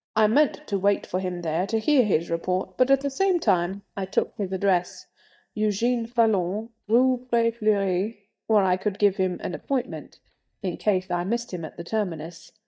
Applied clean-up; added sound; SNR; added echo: neural mask model DeepFilterNet 3.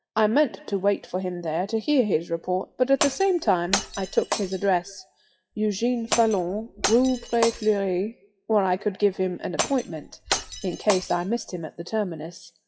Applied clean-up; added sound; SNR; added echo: classical method WPE with log-MMSE.